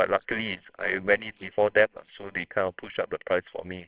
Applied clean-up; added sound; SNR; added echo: neural separator model SepFormer WHAMR!.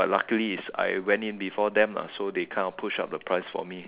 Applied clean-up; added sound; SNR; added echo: none; none; none; none.